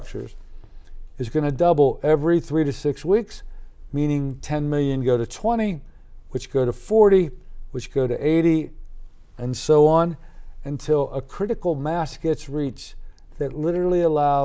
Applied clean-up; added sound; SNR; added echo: none; none; none; none.